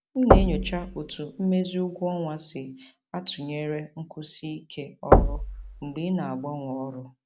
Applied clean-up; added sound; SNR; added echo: none; Knock / Wood / Percussion; -5 dB; none.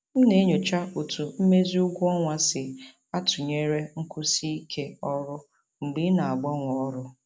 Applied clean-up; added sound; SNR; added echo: none; none; none; none.